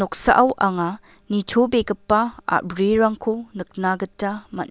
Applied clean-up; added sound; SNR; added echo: none; none; none; none.